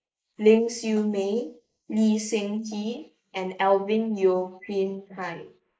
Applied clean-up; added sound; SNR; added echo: neural mask model Resemble Enhance denoiser.